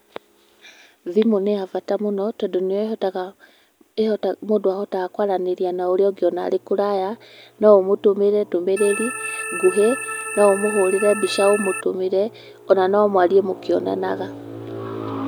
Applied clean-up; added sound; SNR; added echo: none; Organ; 7 dB; none.